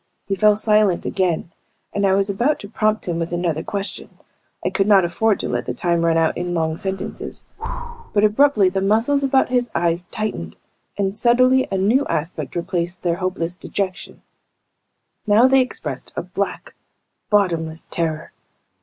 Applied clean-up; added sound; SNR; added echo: none; Breathing; 12 dB; none.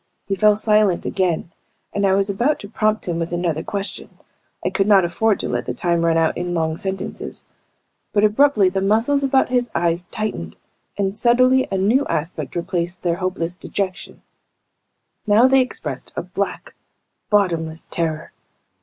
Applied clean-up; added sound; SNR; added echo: none; none; none; none.